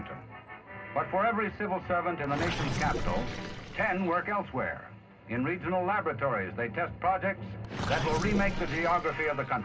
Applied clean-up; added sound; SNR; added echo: none; Gurgling; 7 dB; reverberation time 0.2 s.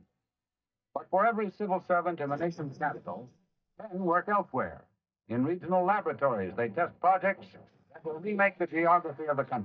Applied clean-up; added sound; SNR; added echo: neural mask model DeepFilterNet 3.